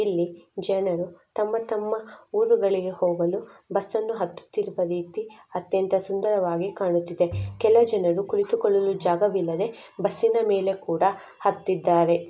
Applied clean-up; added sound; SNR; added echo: none; Bowed string instrument; 12 dB; none.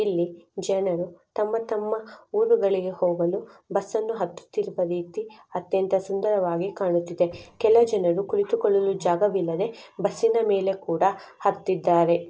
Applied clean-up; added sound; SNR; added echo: neural separator model SepFormer DNS4.